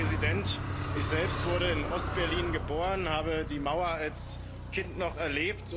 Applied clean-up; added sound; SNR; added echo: none; Car; 1 dB; none.